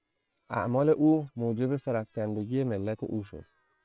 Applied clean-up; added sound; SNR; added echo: neural separator model SepFormer WHAM!.